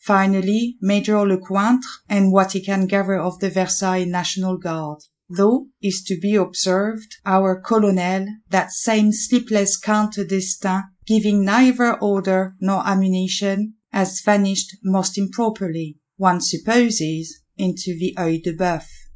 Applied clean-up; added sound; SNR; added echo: neural mask model Resemble Enhance denoiser.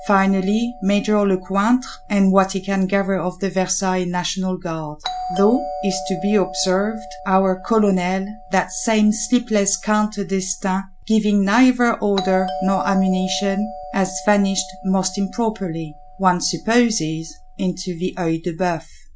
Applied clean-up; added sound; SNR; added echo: none; Doorbell; 15 dB; none.